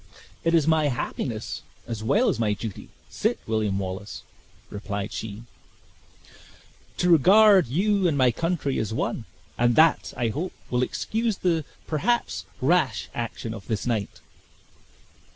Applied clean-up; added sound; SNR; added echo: none; none; none; none.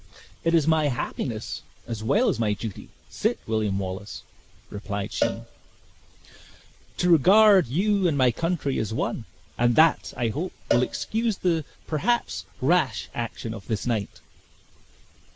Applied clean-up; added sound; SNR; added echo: none; Cowbell; 10 dB; none.